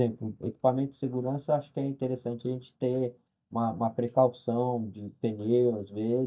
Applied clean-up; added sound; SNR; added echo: neural mask model DeepFilterNet 3.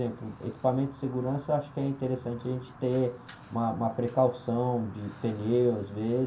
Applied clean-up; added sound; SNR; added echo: none; Fire; 19 dB; reverberation time 0.2 s.